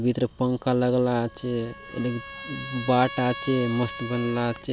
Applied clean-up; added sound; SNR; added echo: none; Trumpet; 13 dB; none.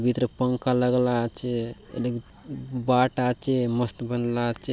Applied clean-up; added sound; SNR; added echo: none; none; none; none.